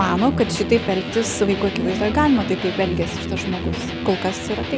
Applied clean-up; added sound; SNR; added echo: none; Electric guitar; 6 dB; none.